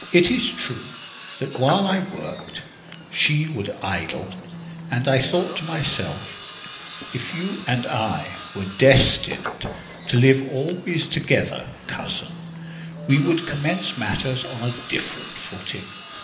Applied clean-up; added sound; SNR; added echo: none; Tools; 9 dB; reverberation time 0.8 s.